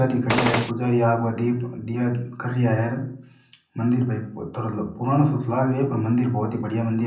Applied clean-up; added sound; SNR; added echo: none; Gunshot, gunfire; -1 dB; reverberation time 0.6 s.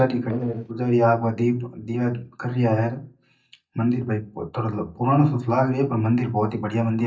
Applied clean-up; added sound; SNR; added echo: neural mask model DeepFilterNet 3.